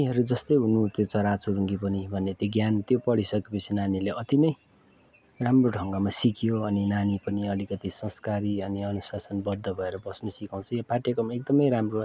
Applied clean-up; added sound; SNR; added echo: none; none; none; none.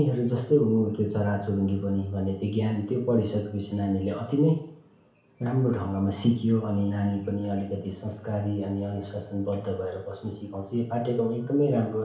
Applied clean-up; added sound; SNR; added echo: none; none; none; reverberation time 0.6 s.